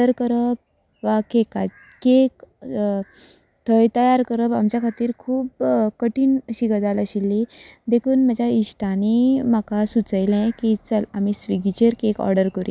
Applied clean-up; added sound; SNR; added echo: none; none; none; none.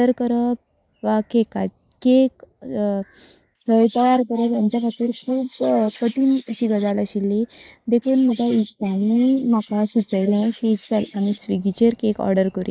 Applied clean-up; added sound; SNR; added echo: neural mask model Resemble Enhance denoiser.